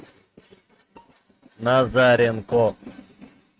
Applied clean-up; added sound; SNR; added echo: neural mask model RNNoise.